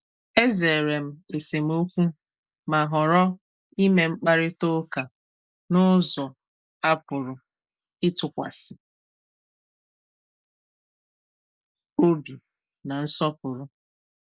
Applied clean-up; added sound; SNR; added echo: neural mask model Resemble Enhance denoiser.